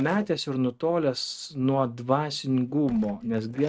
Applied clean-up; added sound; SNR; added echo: neural mask model RNNoise.